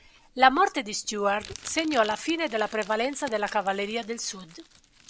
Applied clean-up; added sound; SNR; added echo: none; Crumpling, crinkling; 20 dB; none.